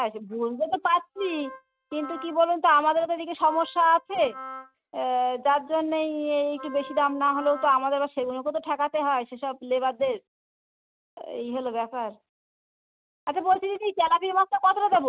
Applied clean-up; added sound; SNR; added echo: neural mask model RNNoise.